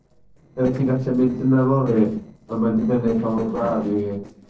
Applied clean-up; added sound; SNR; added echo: neural separator model SepFormer DNS4.